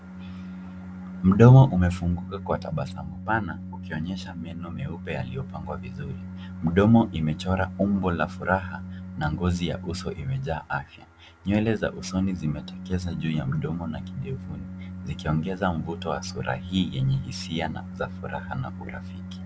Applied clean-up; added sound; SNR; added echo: none; Organ; 12 dB; none.